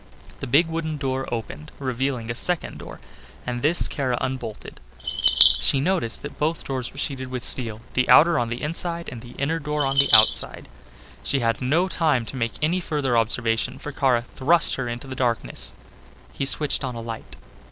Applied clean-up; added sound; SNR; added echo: none; Bird vocalization, bird call, bird song; -2 dB; none.